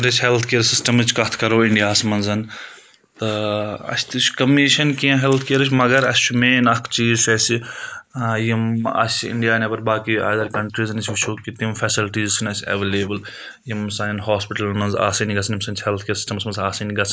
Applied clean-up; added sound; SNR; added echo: neural mask model Resemble Enhance denoiser.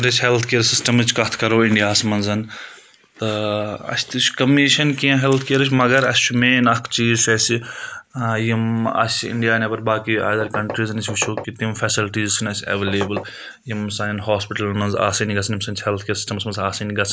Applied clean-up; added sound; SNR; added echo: none; Knock; 9 dB; none.